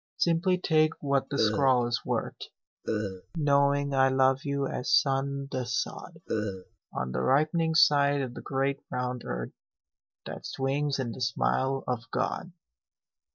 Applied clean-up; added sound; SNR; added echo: neural mask model DeepFilterNet 3.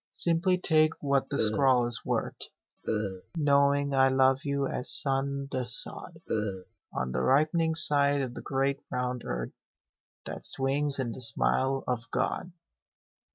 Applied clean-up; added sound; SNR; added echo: neural mask model RNNoise.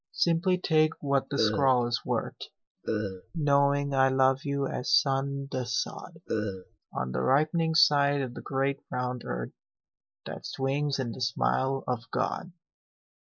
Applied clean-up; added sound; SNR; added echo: neural mask model Resemble Enhance denoiser.